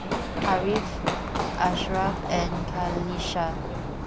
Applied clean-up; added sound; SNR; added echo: none; Run; -1 dB; none.